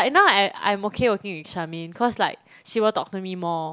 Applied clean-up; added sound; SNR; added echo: none; none; none; none.